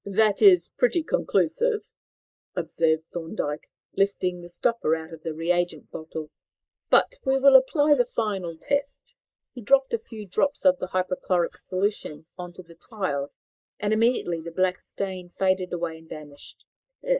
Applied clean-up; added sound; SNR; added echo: neural mask model Resemble Enhance denoiser.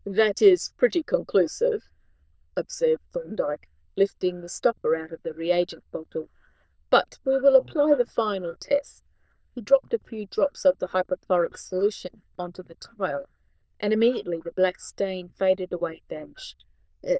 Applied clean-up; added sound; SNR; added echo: neural diffusion model UNIVERSE++.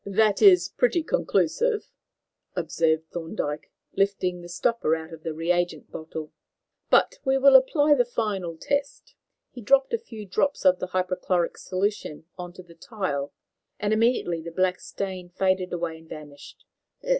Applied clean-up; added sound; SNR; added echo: none; none; none; none.